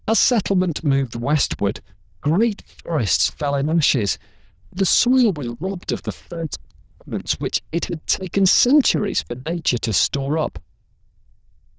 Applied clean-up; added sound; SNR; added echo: neural diffusion model UNIVERSE++.